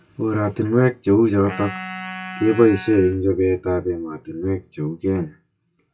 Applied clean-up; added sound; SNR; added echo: classical method WPE with log-MMSE.